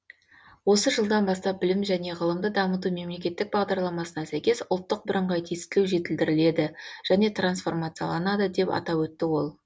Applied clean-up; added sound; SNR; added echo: none; none; none; none.